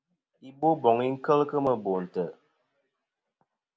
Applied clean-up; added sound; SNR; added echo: none; none; none; none.